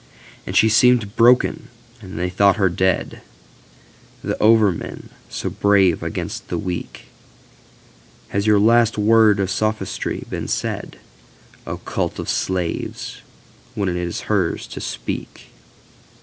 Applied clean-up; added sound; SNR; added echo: none; none; none; none.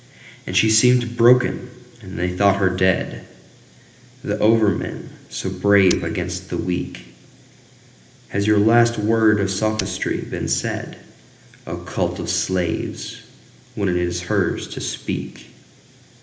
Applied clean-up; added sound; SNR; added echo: none; Shatter; 10 dB; reverberation time 0.8 s.